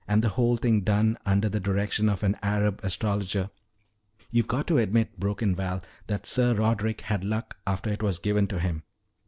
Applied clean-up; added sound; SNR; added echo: none; none; none; none.